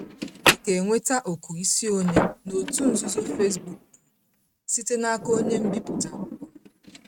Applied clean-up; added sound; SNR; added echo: neural mask model RNNoise.